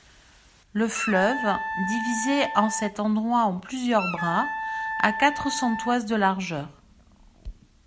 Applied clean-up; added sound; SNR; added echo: none; Wind instrument, woodwind instrument; 6 dB; none.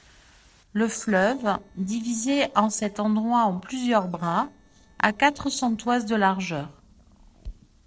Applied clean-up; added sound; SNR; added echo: neural separator model SepFormer DNS4.